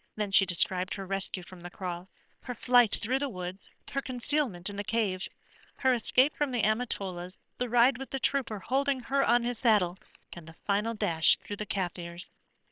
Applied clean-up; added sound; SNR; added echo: neural separator model SepFormer WHAM!.